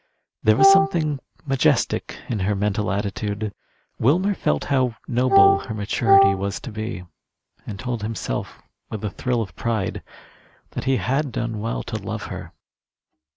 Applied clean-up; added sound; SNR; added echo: none; Wind instrument, woodwind instrument; -5 dB; none.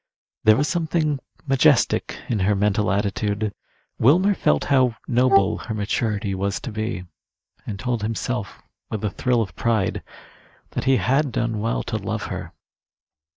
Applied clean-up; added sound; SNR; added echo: neural mask model DeepFilterNet 3.